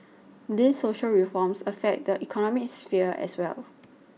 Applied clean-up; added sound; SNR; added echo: none; none; none; none.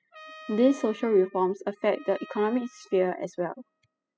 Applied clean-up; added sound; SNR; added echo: classical method spectral subtraction.